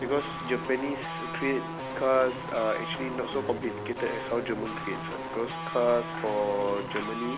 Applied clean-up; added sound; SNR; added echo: none; Guitar; 6 dB; none.